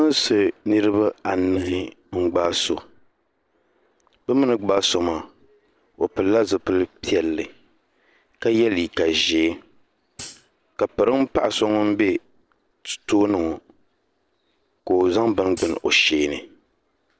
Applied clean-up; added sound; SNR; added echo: neural separator model SepFormer DNS4.